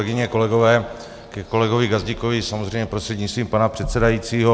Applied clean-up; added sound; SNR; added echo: none; none; none; none.